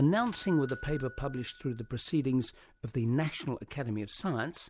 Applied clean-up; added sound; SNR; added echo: none; Doorbell; 7 dB; none.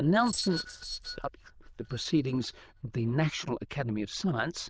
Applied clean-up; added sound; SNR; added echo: neural diffusion model UNIVERSE++.